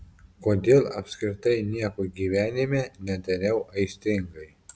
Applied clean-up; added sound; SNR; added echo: none; none; none; none.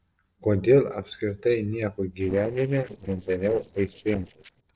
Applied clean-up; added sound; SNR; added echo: neural separator model SepFormer DNS4.